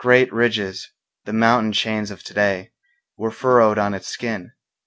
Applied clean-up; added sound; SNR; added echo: none; none; none; none.